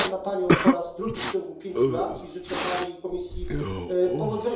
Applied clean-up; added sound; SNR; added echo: none; Respiratory sounds; -2 dB; reverberation time 2.8 s.